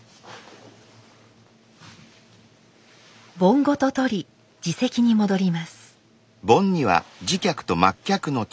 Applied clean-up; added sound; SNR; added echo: none; none; none; none.